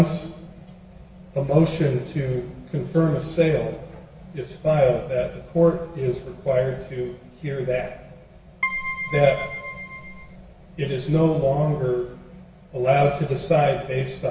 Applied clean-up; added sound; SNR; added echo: none; Keyboard (musical); 7 dB; reverberation time 0.9 s.